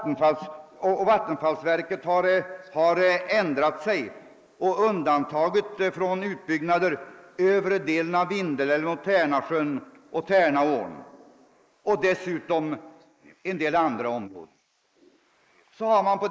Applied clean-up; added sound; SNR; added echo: neural mask model Resemble Enhance denoiser.